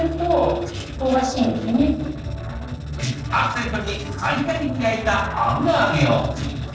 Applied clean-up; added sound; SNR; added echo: neural separator model SepFormer DNS4.